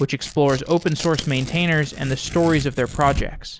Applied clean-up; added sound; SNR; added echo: none; Tearing; 11 dB; none.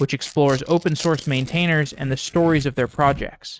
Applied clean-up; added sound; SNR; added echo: neural mask model RNNoise.